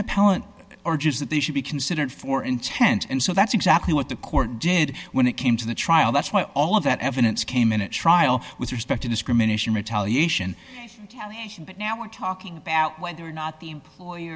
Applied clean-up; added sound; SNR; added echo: none; none; none; none.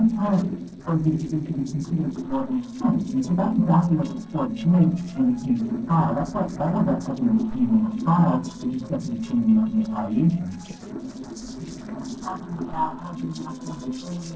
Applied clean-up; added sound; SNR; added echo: neural separator model SepFormer DNS4.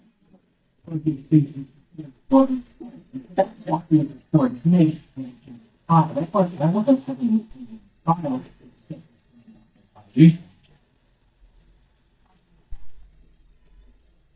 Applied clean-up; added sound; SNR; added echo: neural mask model DeepFilterNet 3.